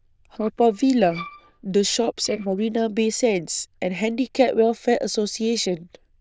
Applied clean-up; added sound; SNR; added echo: neural diffusion model UNIVERSE++.